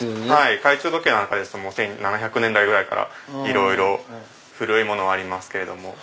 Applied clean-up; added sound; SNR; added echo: none; none; none; none.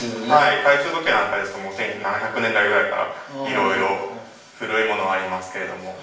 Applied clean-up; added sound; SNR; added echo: none; none; none; reverberation time 0.6 s.